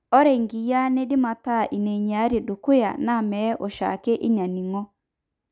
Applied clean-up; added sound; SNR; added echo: none; none; none; none.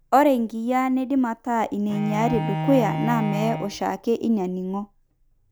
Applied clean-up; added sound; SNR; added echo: none; Bowed string instrument; 8 dB; none.